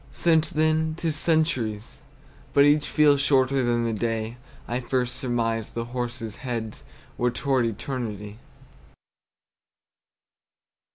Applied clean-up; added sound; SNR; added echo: none; none; none; none.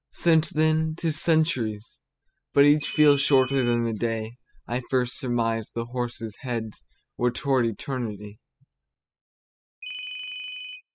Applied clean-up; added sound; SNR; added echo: classical method spectral subtraction.